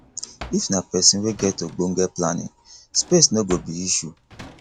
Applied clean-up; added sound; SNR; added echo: none; Drawer open or close; 20 dB; none.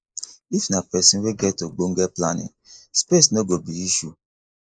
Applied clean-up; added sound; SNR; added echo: neural mask model Resemble Enhance denoiser.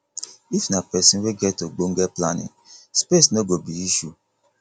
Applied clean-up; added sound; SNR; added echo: none; none; none; none.